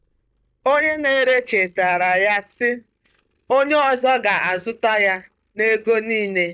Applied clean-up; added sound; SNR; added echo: neural mask model DeepFilterNet 3.